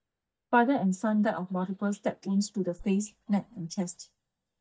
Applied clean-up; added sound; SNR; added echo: neural mask model DeepFilterNet 3.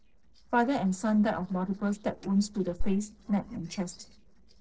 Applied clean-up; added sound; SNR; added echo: neural separator model SepFormer DNS4.